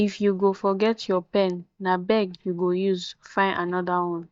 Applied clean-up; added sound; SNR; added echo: neural mask model DeepFilterNet 3.